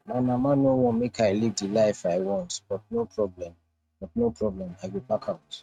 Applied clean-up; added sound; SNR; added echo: neural mask model RNNoise.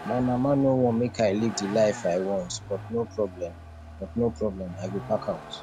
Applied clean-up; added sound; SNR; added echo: none; Vehicle; 13 dB; none.